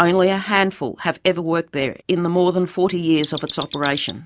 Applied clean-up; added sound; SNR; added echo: none; Mechanisms; 12 dB; none.